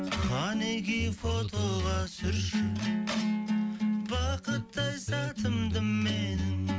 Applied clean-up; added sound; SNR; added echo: none; none; none; none.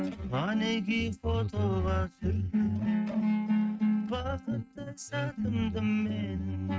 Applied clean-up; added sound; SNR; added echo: neural mask model RNNoise.